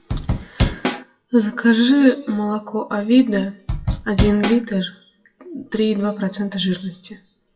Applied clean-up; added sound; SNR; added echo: classical method WPE with log-MMSE.